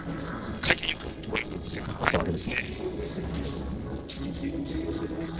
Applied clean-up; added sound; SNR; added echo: neural separator model SepFormer DNS4.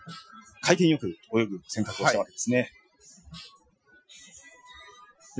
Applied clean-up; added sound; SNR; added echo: classical method Wiener filter.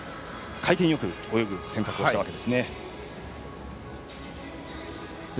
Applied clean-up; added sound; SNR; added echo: none; none; none; none.